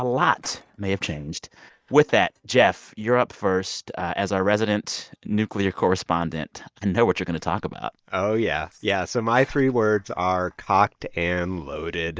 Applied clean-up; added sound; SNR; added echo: neural mask model DeepFilterNet 3.